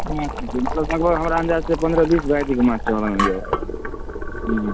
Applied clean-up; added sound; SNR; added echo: none; Boiling; 5 dB; none.